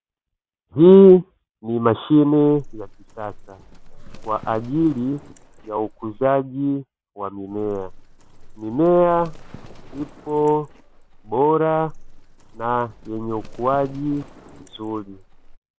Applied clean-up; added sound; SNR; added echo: none; Livestock, farm animals, working animals; 18 dB; none.